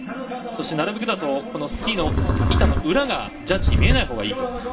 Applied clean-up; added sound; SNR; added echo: none; Livestock, farm animals, working animals; -3 dB; reverberation time 0.2 s.